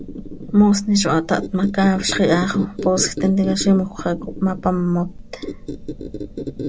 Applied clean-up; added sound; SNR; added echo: none; Squeak; 10 dB; none.